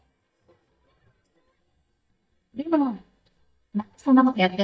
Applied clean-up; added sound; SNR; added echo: neural mask model DeepFilterNet 3.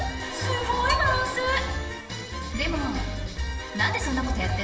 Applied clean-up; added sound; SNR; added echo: none; Bell / Percussion; 11 dB; reverberation time 0.8 s.